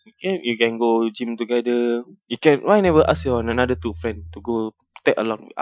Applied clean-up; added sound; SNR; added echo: classical method Wiener filter.